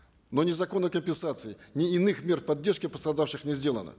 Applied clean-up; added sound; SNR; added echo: none; none; none; none.